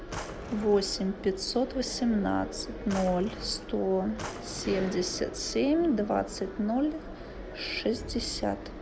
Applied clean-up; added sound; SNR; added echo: none; Drawer open or close; 14 dB; none.